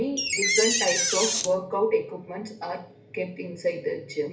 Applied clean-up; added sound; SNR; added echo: none; Door; -2 dB; reverberation time 0.3 s.